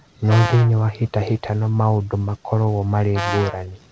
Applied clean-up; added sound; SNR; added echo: none; Brass instrument; 9 dB; none.